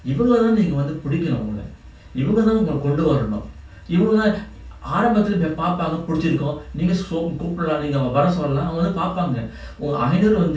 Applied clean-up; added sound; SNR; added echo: none; none; none; reverberation time 0.2 s.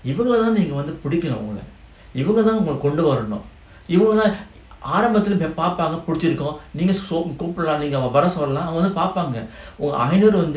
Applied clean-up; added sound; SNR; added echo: none; none; none; none.